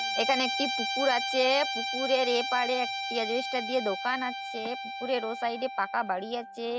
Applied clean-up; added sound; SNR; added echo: none; Guitar; 4 dB; none.